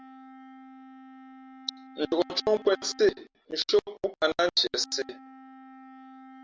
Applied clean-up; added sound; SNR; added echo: none; Wind instrument, woodwind instrument; 19 dB; none.